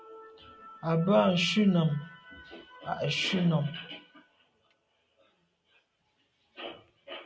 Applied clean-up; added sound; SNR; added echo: none; none; none; none.